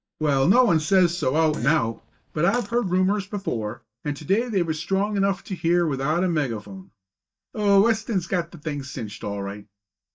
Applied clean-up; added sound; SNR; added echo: neural mask model DeepFilterNet 3.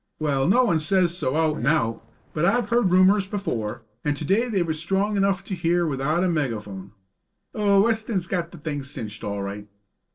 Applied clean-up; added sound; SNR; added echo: neural separator model SepFormer DNS4.